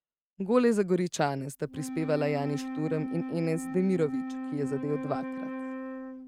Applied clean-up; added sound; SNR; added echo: neural mask model RNNoise.